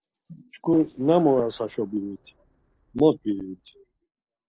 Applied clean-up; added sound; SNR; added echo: neural separator model SepFormer DNS4.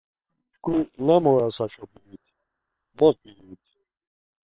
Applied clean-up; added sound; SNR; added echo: neural separator model SepFormer WHAM!.